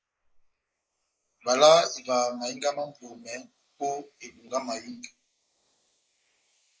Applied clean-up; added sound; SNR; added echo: neural mask model Resemble Enhance denoiser.